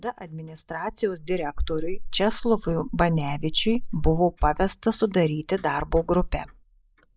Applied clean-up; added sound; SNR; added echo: neural mask model Resemble Enhance denoiser.